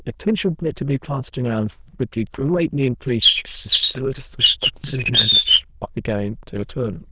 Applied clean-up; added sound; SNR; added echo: neural diffusion model UNIVERSE++.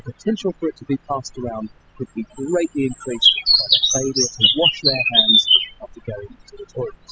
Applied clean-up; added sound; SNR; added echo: classical method spectral subtraction.